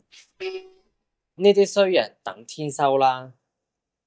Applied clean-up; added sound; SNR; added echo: neural mask model DeepFilterNet 3.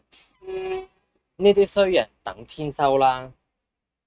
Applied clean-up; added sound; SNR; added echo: neural mask model RNNoise.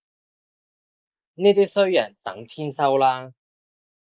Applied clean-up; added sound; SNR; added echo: neural mask model Resemble Enhance denoiser.